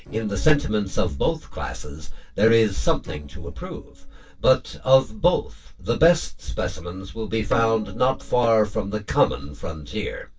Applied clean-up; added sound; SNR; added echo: neural separator model SepFormer DNS4.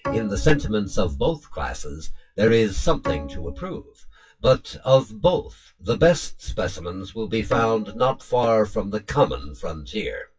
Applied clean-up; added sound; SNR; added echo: classical method WPE with log-MMSE.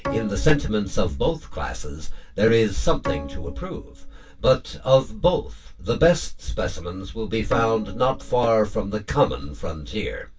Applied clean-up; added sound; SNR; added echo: none; Bowed string instrument; 15 dB; reverberation time 0.1 s.